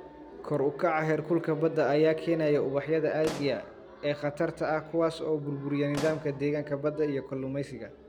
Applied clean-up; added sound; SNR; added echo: none; Explosion; 16 dB; none.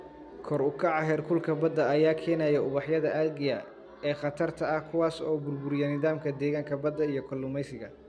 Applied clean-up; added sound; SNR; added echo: none; none; none; none.